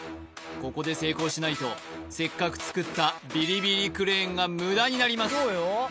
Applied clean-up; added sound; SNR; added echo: none; none; none; none.